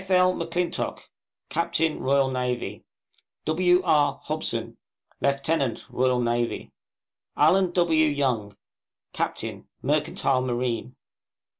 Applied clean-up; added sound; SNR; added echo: none; none; none; none.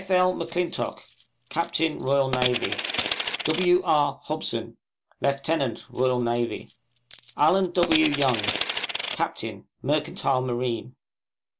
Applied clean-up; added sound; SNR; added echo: none; Coin (dropping); 6 dB; none.